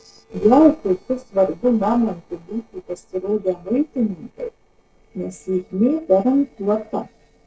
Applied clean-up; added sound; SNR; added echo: neural separator model SepFormer DNS4.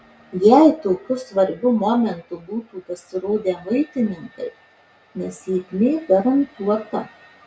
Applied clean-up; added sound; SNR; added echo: none; none; none; none.